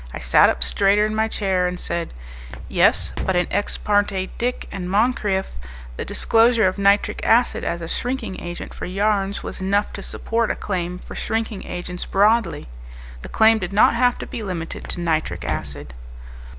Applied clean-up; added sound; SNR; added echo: none; Walk, footsteps; 10 dB; none.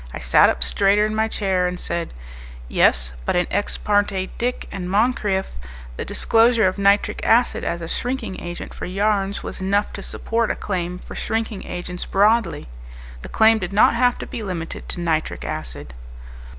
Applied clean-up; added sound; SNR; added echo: none; none; none; none.